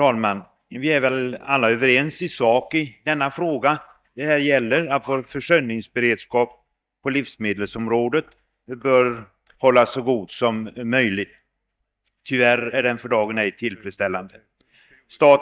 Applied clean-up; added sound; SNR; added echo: neural mask model DeepFilterNet 3.